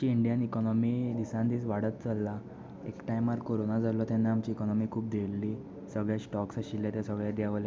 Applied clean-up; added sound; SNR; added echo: none; none; none; none.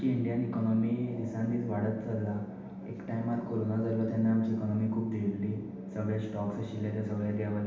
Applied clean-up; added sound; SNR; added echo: none; none; none; reverberation time 0.9 s.